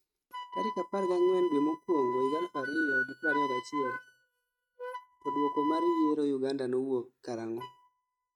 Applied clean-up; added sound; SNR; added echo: neural mask model RNNoise.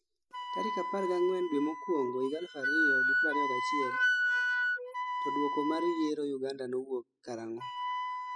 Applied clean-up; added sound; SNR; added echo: classical method spectral subtraction.